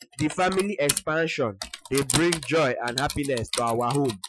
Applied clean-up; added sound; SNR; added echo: classical method Wiener filter.